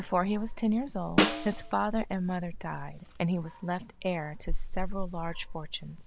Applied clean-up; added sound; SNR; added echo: none; Dog + Snare drum; 1 dB; none.